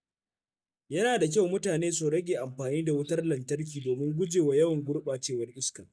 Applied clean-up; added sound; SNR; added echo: neural mask model DeepFilterNet 3.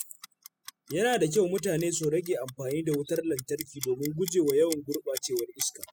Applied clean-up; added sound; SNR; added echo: classical method spectral subtraction.